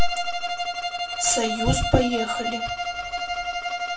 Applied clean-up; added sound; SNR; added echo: none; Bowed string instrument; 3 dB; reverberation time 0.2 s.